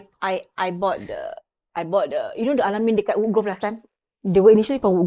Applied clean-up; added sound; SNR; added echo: neural mask model Resemble Enhance denoiser.